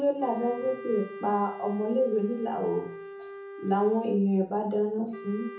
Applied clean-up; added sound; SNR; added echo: none; Wind instrument, woodwind instrument; 14 dB; reverberation time 0.6 s.